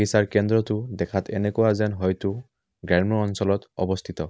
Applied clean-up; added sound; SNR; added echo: none; none; none; none.